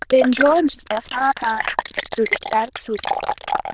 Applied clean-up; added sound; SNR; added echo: neural diffusion model UNIVERSE++.